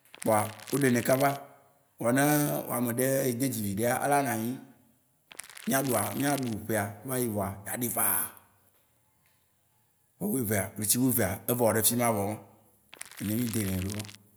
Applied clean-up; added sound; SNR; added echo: none; Crackle; 15 dB; none.